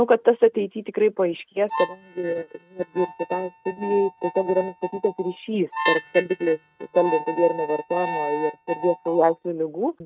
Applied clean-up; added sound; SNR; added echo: neural mask model RNNoise.